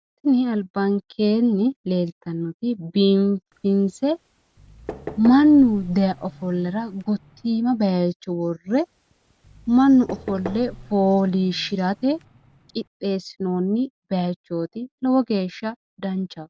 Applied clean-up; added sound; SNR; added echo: none; Vehicle + Knock / Wood; 18 dB; none.